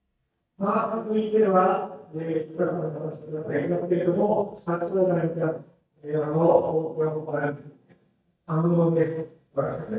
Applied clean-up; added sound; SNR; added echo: neural mask model DeepFilterNet 3.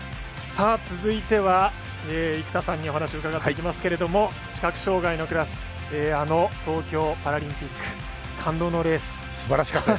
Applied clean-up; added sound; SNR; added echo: none; none; none; none.